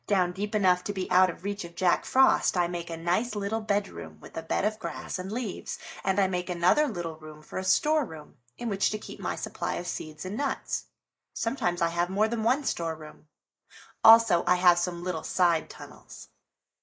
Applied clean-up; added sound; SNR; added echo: neural mask model Resemble Enhance denoiser.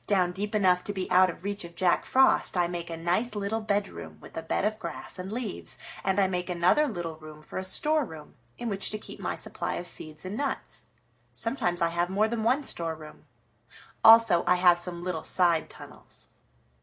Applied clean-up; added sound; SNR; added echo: none; none; none; none.